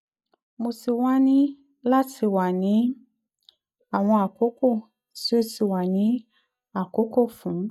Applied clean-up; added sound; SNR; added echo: neural mask model DeepFilterNet 3.